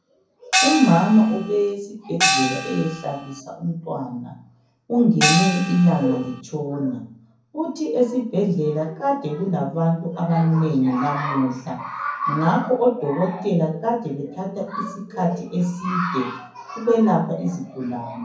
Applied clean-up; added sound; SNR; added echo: none; Gong; 2 dB; reverberation time 0.6 s.